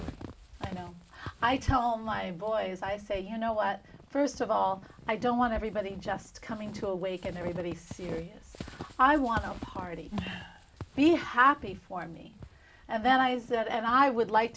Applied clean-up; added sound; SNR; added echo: none; Squeak / Walk, footsteps; 16 dB; none.